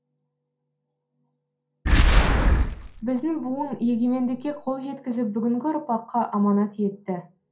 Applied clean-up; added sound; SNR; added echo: none; Boom; -5 dB; reverberation time 0.3 s.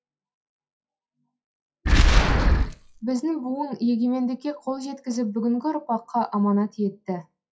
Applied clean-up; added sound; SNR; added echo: classical method WPE with log-MMSE.